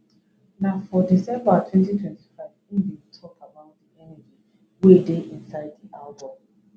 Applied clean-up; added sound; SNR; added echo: none; none; none; none.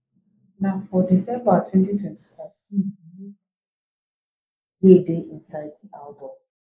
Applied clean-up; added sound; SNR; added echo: neural mask model Resemble Enhance denoiser.